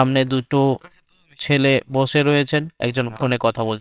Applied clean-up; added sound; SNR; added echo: neural separator model SepFormer WHAMR!.